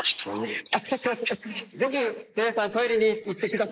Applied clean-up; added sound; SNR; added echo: neural mask model Resemble Enhance denoiser.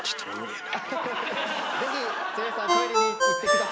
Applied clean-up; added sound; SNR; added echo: none; Ringtone; -1 dB; none.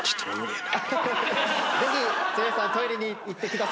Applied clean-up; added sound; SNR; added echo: none; none; none; none.